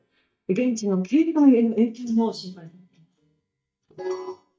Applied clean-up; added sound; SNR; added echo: neural mask model DeepFilterNet 3.